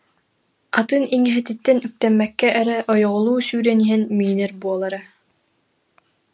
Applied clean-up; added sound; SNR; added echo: none; none; none; none.